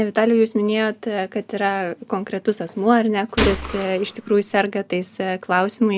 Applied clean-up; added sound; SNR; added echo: none; Gunshot, gunfire; 5 dB; none.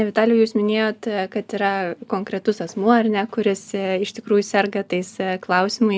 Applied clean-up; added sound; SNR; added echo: none; none; none; none.